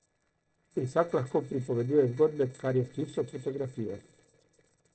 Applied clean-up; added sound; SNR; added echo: neural separator model SepFormer DNS4.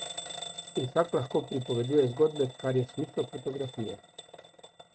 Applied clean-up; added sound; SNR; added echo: neural mask model RNNoise.